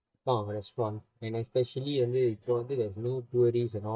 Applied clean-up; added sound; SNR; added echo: neural mask model DeepFilterNet 3.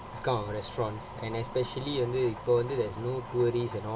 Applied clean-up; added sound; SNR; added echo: none; none; none; none.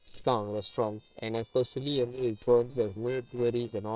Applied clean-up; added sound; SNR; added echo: neural separator model SepFormer WHAM!.